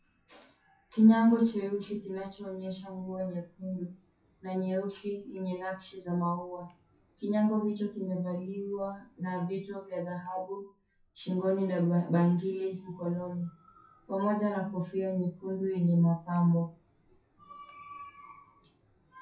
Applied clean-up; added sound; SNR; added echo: classical method WPE with log-MMSE.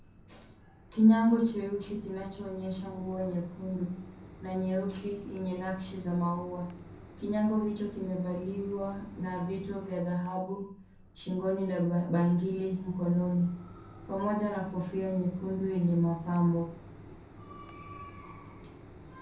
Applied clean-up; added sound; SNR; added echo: none; Mechanisms; 18 dB; reverberation time 0.6 s.